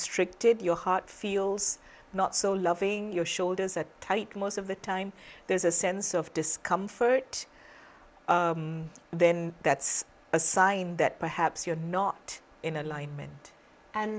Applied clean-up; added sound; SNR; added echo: none; none; none; none.